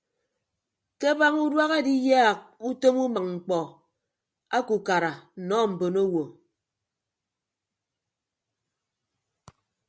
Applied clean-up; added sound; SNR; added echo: none; none; none; none.